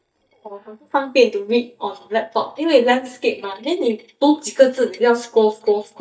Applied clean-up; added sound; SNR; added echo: neural mask model DeepFilterNet 3.